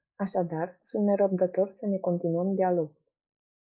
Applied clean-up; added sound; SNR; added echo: neural mask model Resemble Enhance denoiser.